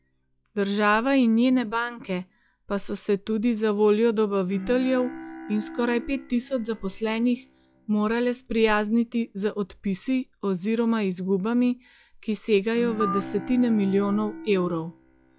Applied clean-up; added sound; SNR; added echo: classical method log-MMSE.